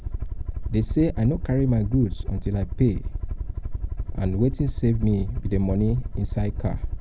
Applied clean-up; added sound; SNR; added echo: none; Aircraft; 3 dB; none.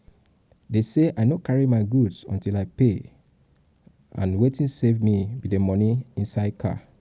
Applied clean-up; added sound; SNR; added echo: none; none; none; none.